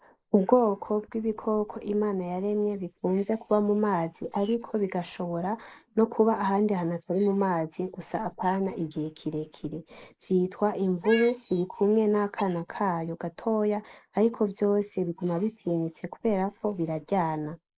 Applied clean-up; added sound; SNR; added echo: neural mask model Resemble Enhance denoiser.